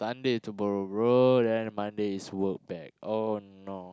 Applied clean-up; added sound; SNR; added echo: none; none; none; none.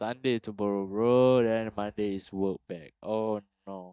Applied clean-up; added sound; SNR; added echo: neural mask model DeepFilterNet 3.